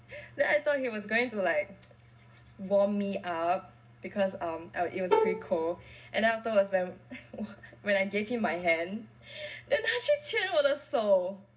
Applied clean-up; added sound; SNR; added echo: none; Bowed string instrument; 1 dB; reverberation time 0.2 s.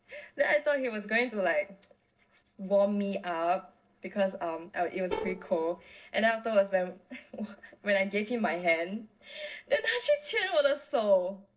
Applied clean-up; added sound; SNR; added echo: neural separator model SepFormer DNS4.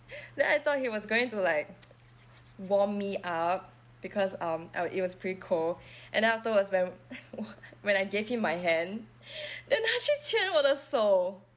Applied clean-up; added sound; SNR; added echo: none; none; none; none.